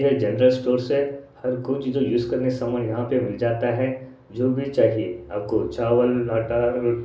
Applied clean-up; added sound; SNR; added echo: none; none; none; none.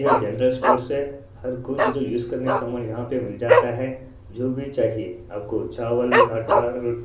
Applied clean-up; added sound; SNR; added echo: none; Dog; -1 dB; none.